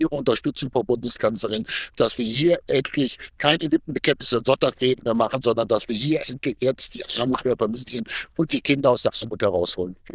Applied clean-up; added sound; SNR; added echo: neural diffusion model UNIVERSE++.